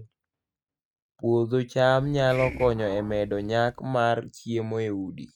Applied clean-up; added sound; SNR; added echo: neural mask model RNNoise.